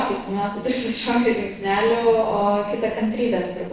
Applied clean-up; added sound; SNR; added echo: neural separator model SepFormer DNS4.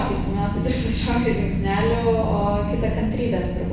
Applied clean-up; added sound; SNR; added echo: none; Wind; 0 dB; reverberation time 1.0 s.